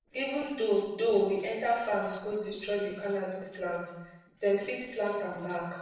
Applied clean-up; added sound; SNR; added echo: neural separator model SepFormer DNS4.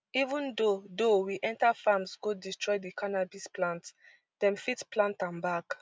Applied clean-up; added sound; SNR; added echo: none; none; none; none.